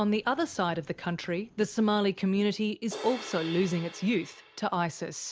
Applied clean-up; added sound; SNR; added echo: none; Crash cymbal; 13 dB; none.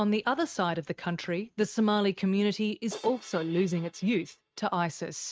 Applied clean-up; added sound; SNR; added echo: neural mask model RNNoise.